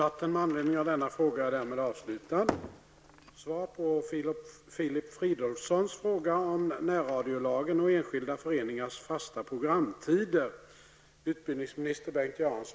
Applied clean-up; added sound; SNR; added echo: none; none; none; none.